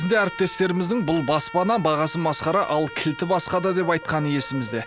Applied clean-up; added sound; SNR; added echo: none; Trumpet; 16 dB; none.